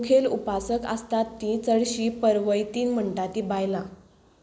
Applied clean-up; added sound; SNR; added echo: none; none; none; none.